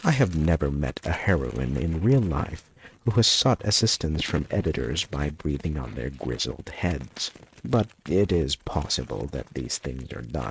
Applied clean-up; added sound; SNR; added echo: neural mask model RNNoise.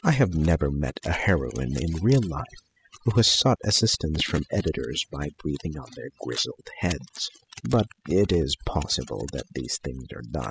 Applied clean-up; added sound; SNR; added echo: classical method spectral subtraction.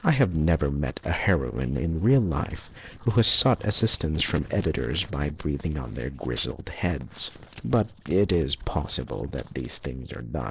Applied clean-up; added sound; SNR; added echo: neural separator model SepFormer DNS4.